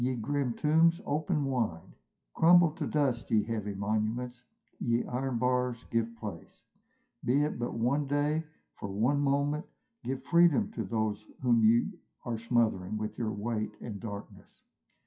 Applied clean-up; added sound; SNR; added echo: classical method WPE with log-MMSE.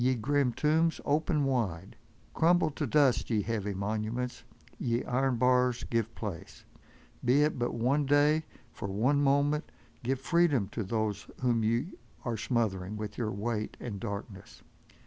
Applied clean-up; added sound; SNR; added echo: none; none; none; none.